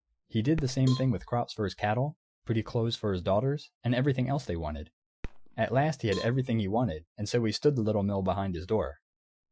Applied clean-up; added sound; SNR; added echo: classical method Wiener filter.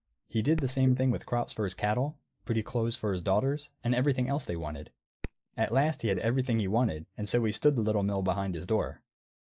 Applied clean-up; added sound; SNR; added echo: neural mask model Resemble Enhance denoiser.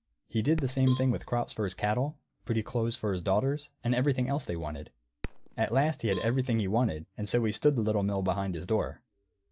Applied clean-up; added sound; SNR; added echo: none; Fireworks + Cowbell; 18 dB; none.